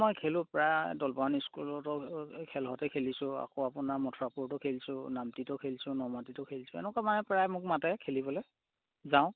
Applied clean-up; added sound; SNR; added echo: none; none; none; none.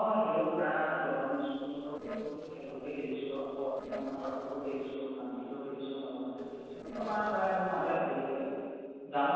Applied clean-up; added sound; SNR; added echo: neural separator model SepFormer DNS4.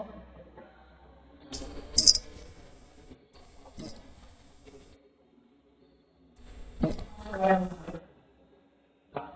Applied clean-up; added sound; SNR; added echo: neural mask model DeepFilterNet 3.